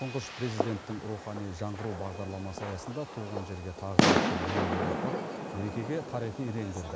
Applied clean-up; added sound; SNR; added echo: none; Fireworks; -3 dB; none.